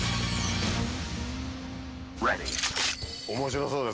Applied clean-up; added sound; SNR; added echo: none; Guitar; 13 dB; none.